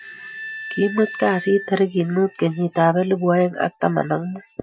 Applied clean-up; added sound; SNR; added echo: classical method Wiener filter.